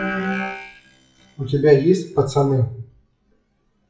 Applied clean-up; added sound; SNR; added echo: classical method WPE with log-MMSE.